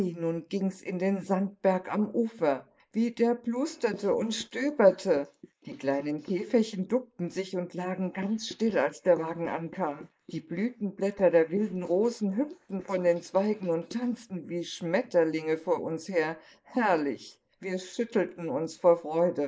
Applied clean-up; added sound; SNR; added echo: neural mask model Resemble Enhance denoiser.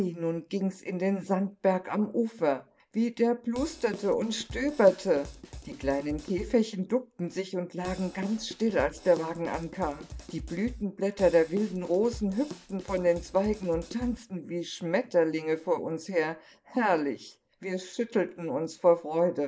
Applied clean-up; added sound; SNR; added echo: none; Drum kit; 15 dB; none.